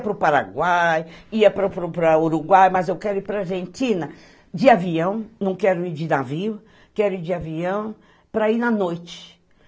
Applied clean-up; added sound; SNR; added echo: none; none; none; none.